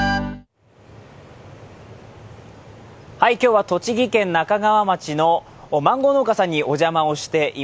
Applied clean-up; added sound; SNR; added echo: none; none; none; none.